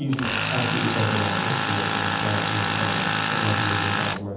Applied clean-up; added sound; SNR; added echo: none; Tools; -3 dB; reverberation time 0.8 s.